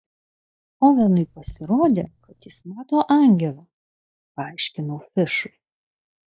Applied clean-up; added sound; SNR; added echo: neural mask model DeepFilterNet 3.